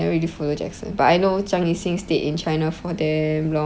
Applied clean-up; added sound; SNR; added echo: none; none; none; none.